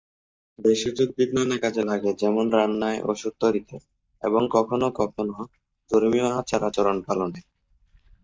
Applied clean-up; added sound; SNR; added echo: neural mask model DeepFilterNet 3.